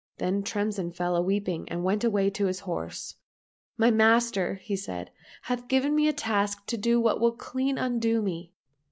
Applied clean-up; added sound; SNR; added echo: none; none; none; none.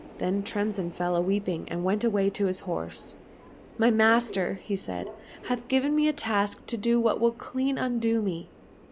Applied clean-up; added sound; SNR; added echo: none; Subway, metro, underground; 19 dB; none.